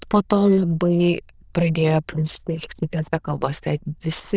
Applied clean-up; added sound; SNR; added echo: neural diffusion model UNIVERSE++.